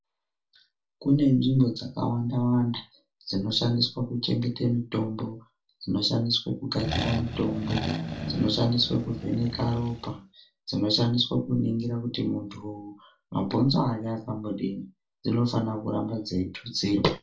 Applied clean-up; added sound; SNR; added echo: neural separator model SepFormer DNS4.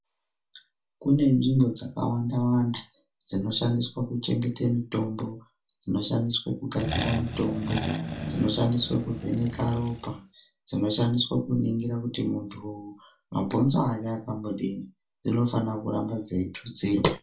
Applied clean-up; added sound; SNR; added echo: none; Accelerating, revving, vroom; 6 dB; reverberation time 0.2 s.